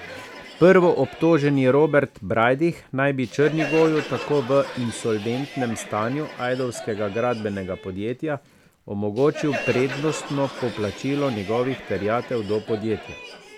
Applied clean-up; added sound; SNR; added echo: none; Crowd; 13 dB; none.